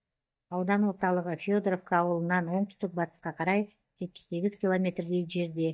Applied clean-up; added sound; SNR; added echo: neural mask model DeepFilterNet 3.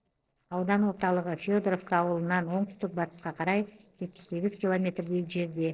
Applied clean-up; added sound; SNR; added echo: neural separator model SepFormer DNS4.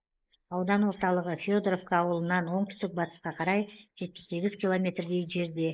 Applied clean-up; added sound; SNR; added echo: neural mask model Resemble Enhance denoiser.